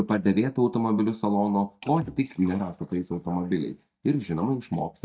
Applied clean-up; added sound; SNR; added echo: neural mask model DeepFilterNet 3.